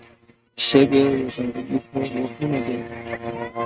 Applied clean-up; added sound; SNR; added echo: neural mask model RNNoise.